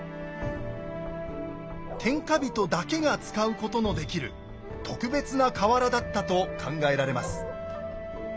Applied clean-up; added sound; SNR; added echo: none; Bark; 12 dB; none.